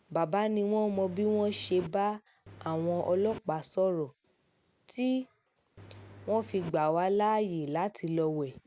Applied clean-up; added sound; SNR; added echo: none; Engine; 18 dB; none.